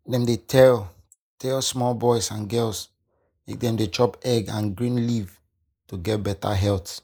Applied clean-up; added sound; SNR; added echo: neural mask model Resemble Enhance denoiser.